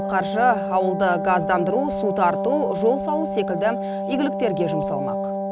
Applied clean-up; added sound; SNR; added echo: none; Wind instrument, woodwind instrument; 3 dB; none.